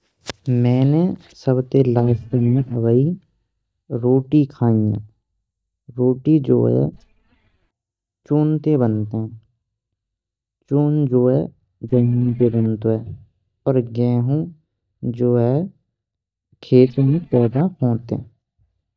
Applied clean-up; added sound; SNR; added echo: neural mask model DeepFilterNet 3.